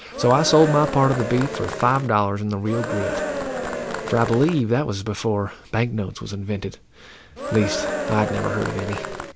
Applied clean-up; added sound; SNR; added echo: none; Cheering; 5 dB; none.